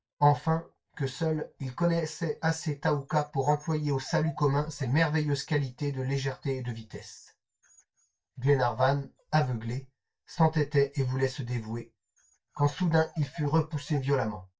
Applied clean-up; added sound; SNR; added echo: neural mask model DeepFilterNet 3.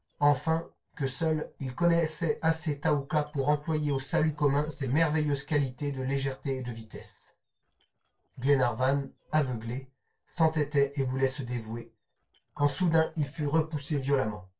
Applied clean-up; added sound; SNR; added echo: neural separator model SepFormer DNS4.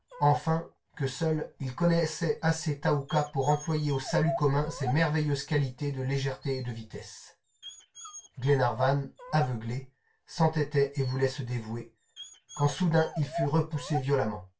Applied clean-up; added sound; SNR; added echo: none; Dog; 14 dB; reverberation time 0.2 s.